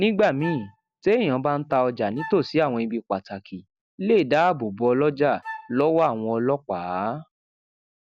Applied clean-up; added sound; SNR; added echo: none; Wind instrument, woodwind instrument; 16 dB; none.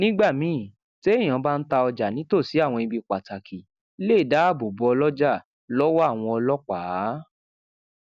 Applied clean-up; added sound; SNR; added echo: none; none; none; none.